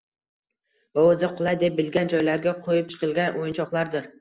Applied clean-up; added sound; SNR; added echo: none; none; none; none.